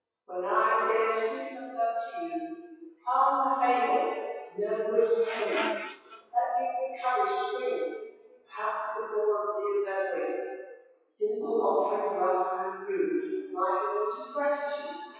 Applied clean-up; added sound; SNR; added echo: classical method WPE with log-MMSE.